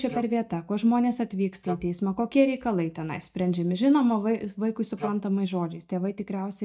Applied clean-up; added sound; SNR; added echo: neural mask model DeepFilterNet 3.